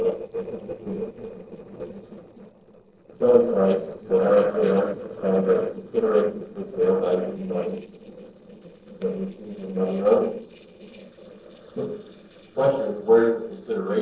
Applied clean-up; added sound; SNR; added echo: neural separator model SepFormer DNS4.